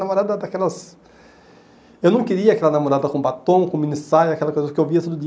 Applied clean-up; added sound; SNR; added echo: none; none; none; none.